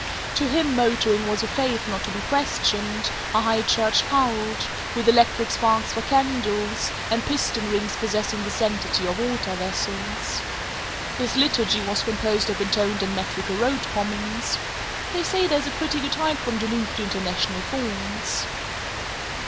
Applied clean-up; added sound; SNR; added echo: none; Rain; 5 dB; none.